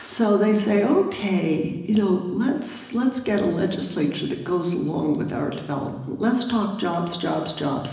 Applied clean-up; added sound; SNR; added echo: none; none; none; reverberation time 1.0 s.